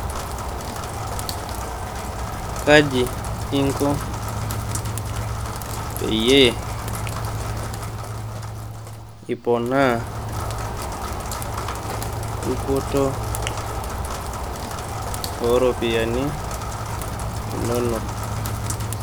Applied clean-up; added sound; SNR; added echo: none; Rain; 2 dB; none.